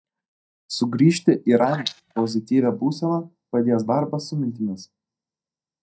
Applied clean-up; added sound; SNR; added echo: neural mask model DeepFilterNet 3.